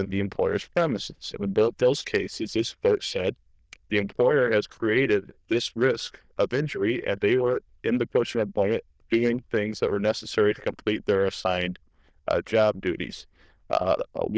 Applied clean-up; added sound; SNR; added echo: neural diffusion model UNIVERSE++.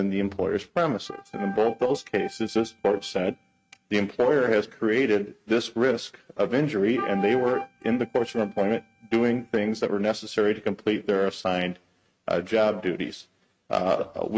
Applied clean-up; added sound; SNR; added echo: neural mask model RNNoise.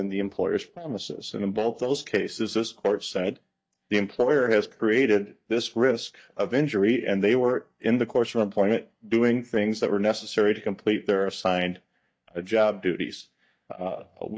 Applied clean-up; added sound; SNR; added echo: neural mask model DeepFilterNet 3.